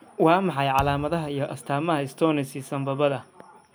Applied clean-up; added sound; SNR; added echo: none; Thump, thud; 15 dB; none.